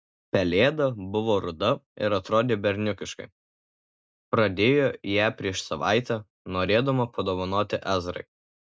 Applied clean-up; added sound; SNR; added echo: none; none; none; none.